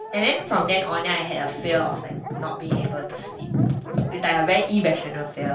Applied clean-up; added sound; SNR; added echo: none; Dog; 12 dB; reverberation time 0.3 s.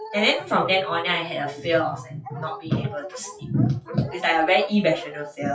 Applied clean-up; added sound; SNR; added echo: classical method WPE with log-MMSE.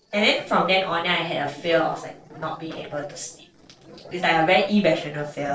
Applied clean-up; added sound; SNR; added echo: neural separator model SepFormer DNS4.